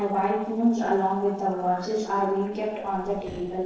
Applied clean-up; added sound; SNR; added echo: neural separator model SepFormer DNS4.